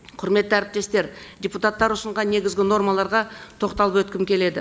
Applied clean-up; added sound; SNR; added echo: none; none; none; none.